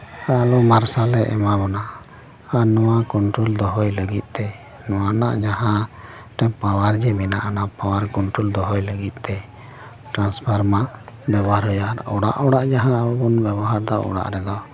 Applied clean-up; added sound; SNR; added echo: none; none; none; none.